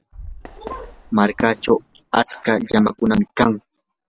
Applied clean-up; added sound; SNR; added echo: none; Fireworks; 17 dB; none.